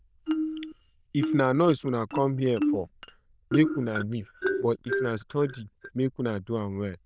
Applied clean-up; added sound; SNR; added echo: neural diffusion model UNIVERSE++.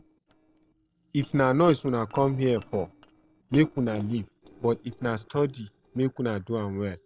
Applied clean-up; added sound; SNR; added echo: neural separator model SepFormer DNS4.